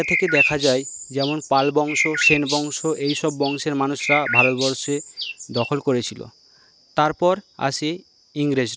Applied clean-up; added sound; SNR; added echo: none; Bird; 2 dB; none.